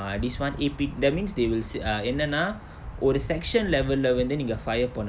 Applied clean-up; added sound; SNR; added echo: none; none; none; none.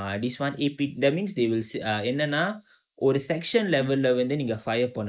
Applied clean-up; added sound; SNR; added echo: neural mask model Resemble Enhance denoiser.